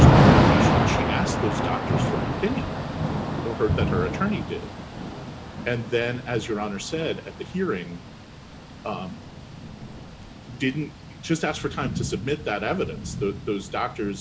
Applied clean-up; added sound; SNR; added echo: none; Thunder / Rain; -4 dB; none.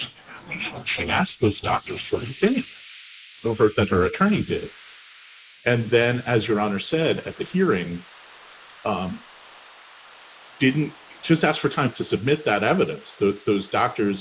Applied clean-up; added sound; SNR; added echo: neural mask model Resemble Enhance denoiser.